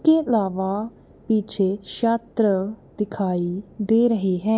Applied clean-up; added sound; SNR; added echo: none; none; none; none.